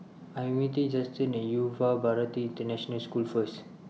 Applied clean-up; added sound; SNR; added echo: none; none; none; none.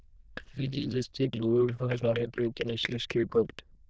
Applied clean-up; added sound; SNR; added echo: neural diffusion model UNIVERSE++.